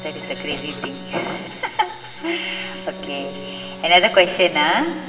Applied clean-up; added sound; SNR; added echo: none; Bowed string instrument; 15 dB; reverberation time 2.4 s.